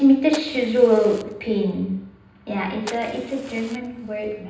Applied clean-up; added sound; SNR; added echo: none; Fire; 19 dB; reverberation time 0.8 s.